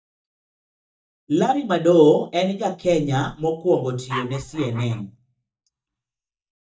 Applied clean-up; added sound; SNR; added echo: neural mask model DeepFilterNet 3.